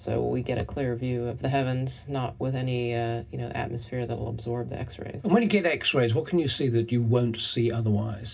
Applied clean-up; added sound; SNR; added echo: none; none; none; reverberation time 0.4 s.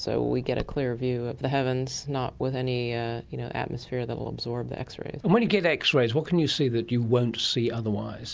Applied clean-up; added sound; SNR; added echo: none; none; none; none.